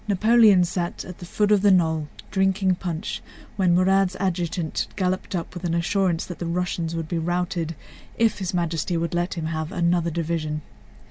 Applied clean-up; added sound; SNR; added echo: none; none; none; none.